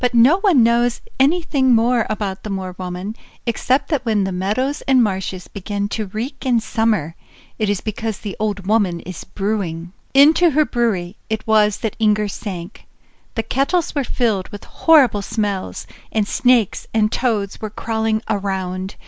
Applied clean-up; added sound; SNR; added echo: none; none; none; none.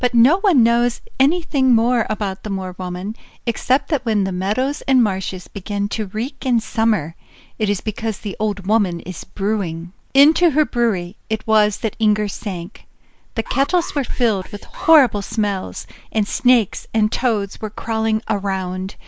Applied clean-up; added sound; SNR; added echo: neural mask model Resemble Enhance denoiser.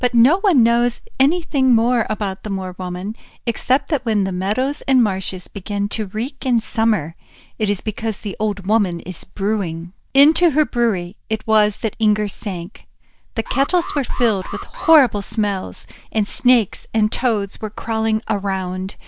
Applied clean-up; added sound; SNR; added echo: neural mask model DeepFilterNet 3.